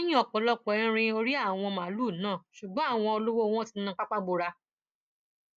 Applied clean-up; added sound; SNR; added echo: none; none; none; none.